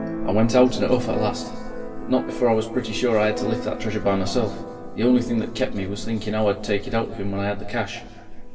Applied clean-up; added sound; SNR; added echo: none; Keyboard (musical); 11 dB; reverberation time 1.6 s.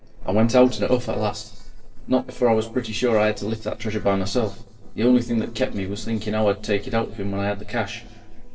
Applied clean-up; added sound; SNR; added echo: neural separator model SepFormer DNS4.